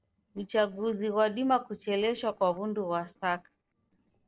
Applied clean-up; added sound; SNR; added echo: neural separator model SepFormer DNS4.